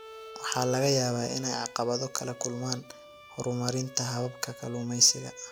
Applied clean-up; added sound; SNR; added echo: none; Bowed string instrument; 18 dB; none.